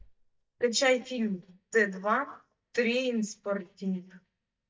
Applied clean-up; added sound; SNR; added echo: neural mask model DeepFilterNet 3.